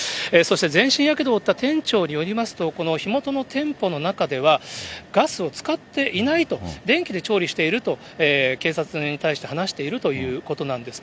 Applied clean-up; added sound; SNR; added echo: none; none; none; none.